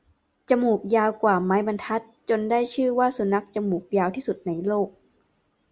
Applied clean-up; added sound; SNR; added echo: none; none; none; none.